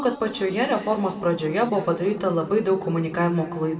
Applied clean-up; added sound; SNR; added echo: none; none; none; reverberation time 2.0 s.